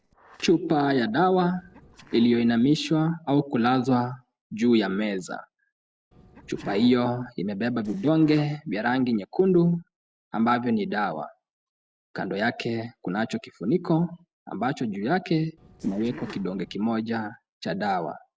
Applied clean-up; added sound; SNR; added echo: neural separator model SepFormer DNS4.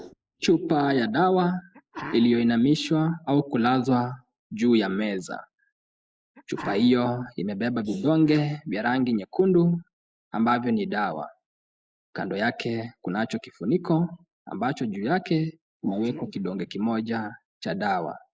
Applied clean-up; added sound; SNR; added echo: neural mask model Resemble Enhance denoiser.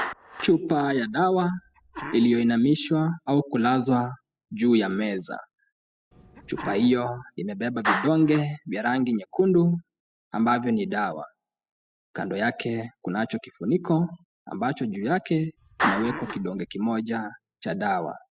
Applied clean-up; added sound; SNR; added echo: classical method spectral subtraction.